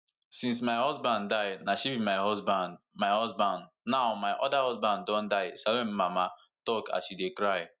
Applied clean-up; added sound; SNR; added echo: none; none; none; none.